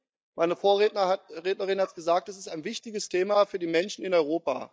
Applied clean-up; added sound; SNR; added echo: neural mask model DeepFilterNet 3.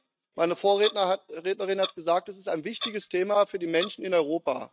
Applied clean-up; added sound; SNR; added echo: neural mask model RNNoise.